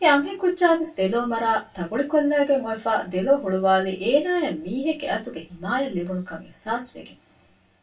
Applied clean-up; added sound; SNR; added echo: none; none; none; reverberation time 0.2 s.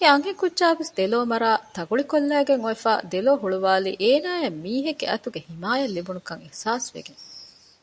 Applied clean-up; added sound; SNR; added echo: none; none; none; none.